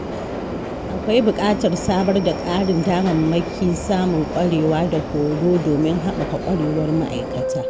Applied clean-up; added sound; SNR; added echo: none; Subway, metro, underground; 6 dB; none.